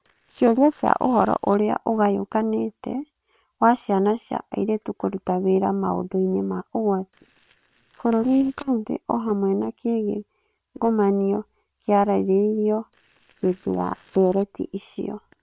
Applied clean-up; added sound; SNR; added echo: neural separator model SepFormer WHAM!.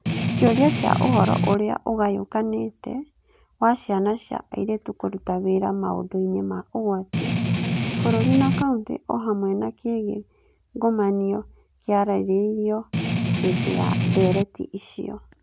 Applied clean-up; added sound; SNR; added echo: none; Strum; -2 dB; none.